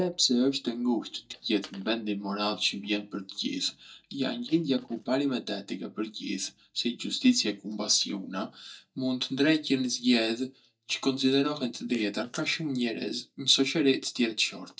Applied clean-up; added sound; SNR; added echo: neural mask model DeepFilterNet 3.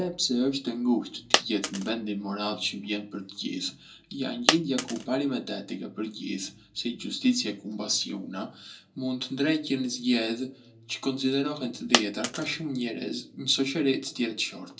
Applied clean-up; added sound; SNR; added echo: none; Coin (dropping); 2 dB; reverberation time 0.2 s.